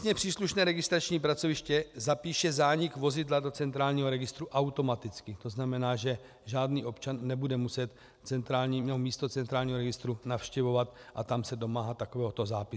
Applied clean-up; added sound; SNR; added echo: none; none; none; none.